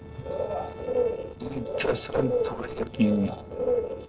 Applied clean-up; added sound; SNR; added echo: neural separator model SepFormer DNS4.